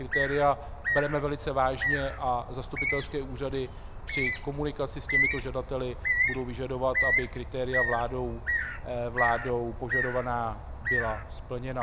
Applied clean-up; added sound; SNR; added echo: none; Bird; 0 dB; none.